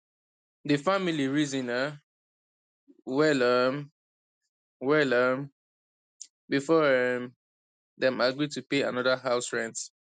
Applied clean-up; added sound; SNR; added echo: none; none; none; none.